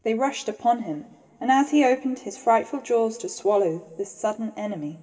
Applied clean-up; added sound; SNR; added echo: none; none; none; reverberation time 2.7 s.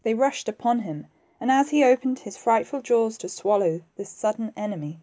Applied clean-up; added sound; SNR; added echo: none; none; none; none.